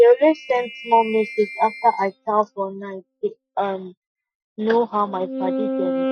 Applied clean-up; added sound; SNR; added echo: classical method Wiener filter.